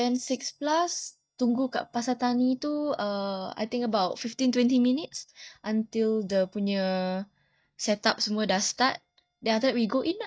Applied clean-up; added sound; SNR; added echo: neural mask model DeepFilterNet 3.